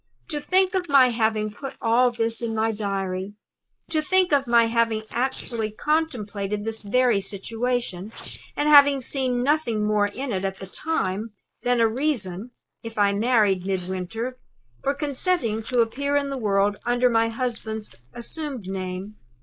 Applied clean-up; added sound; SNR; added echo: neural mask model Resemble Enhance denoiser.